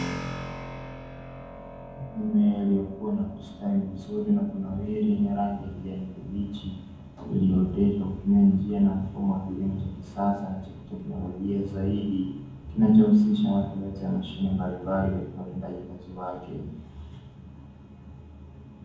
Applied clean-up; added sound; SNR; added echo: none; Keyboard (musical); 18 dB; reverberation time 1.2 s.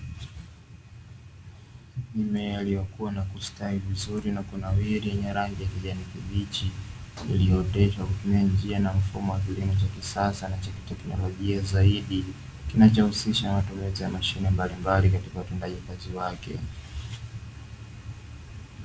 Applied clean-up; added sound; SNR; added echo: none; none; none; none.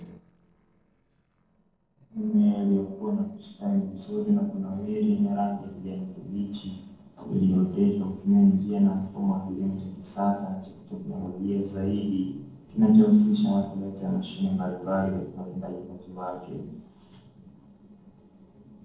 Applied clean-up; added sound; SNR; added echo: neural separator model SepFormer DNS4.